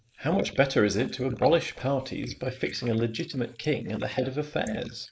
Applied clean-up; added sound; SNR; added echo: neural mask model Resemble Enhance denoiser.